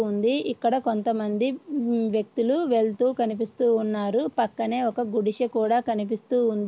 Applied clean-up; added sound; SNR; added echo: none; none; none; none.